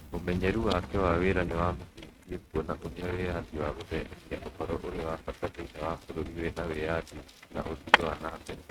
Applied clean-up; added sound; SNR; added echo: neural mask model RNNoise.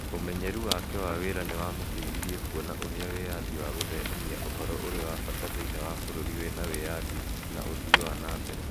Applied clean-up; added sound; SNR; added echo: none; Fire; -5 dB; none.